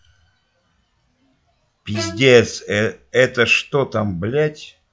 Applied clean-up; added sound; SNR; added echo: classical method log-MMSE.